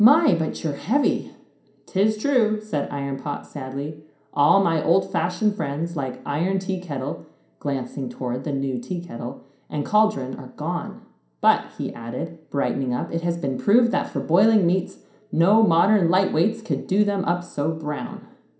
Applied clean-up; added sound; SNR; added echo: none; none; none; reverberation time 0.5 s.